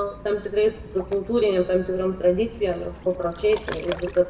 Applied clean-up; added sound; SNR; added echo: none; Ocean; 14 dB; reverberation time 0.9 s.